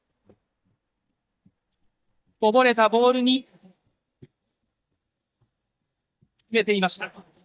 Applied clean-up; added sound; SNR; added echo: neural mask model DeepFilterNet 3.